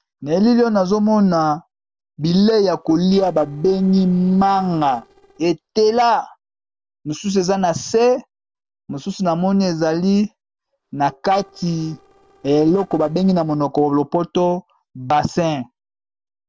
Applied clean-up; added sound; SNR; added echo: neural separator model SepFormer DNS4.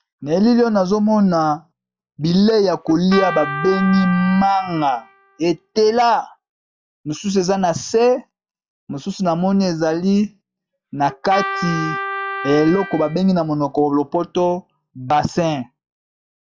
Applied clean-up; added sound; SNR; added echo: classical method log-MMSE.